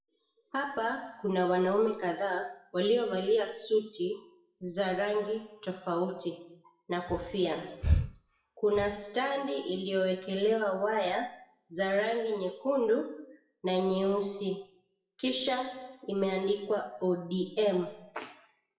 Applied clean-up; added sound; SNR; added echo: classical method WPE with log-MMSE.